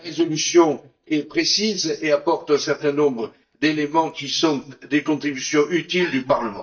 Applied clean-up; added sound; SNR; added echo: neural mask model DeepFilterNet 3.